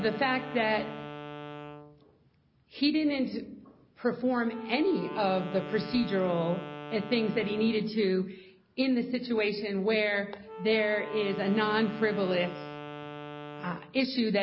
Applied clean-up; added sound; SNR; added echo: none; Wind instrument, woodwind instrument; 13 dB; none.